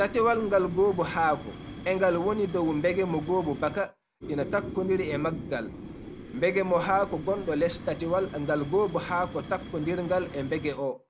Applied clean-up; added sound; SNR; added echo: none; Fire; 12 dB; none.